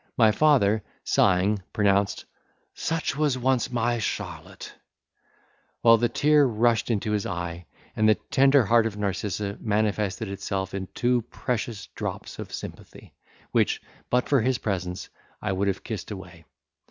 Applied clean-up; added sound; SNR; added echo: none; none; none; none.